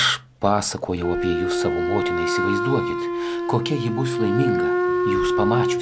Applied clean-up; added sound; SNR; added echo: none; Wind instrument, woodwind instrument; -2 dB; none.